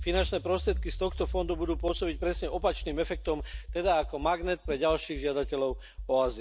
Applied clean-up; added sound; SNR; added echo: none; Accelerating, revving, vroom; 7 dB; none.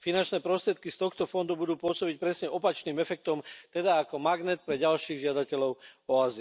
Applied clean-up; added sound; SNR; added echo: none; none; none; none.